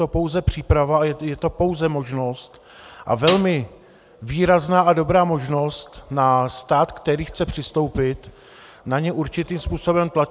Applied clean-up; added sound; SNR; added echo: none; Snare drum; 6 dB; none.